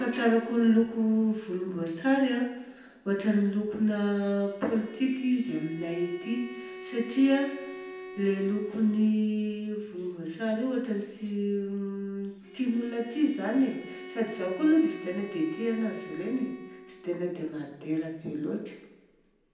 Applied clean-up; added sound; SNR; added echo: none; Bowed string instrument; 18 dB; reverberation time 0.8 s.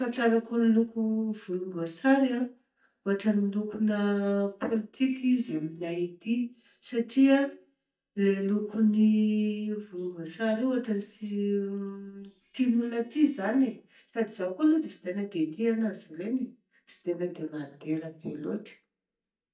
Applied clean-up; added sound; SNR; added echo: neural mask model DeepFilterNet 3.